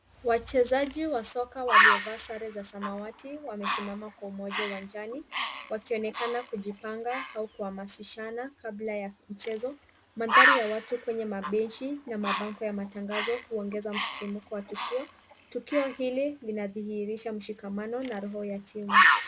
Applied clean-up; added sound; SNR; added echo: none; Bird; -2 dB; none.